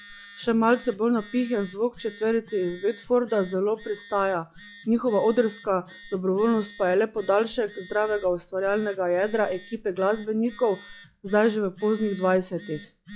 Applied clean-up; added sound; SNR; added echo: classical method log-MMSE.